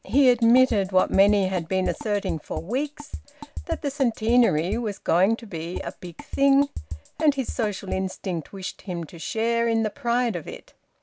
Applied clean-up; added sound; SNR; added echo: none; Drum kit; 11 dB; none.